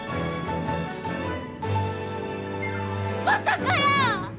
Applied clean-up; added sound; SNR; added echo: none; Guitar + Piano; 17 dB; none.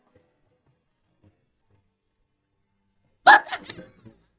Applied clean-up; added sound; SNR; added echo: neural mask model DeepFilterNet 3.